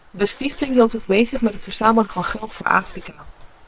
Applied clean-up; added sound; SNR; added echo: neural separator model SepFormer WHAM!.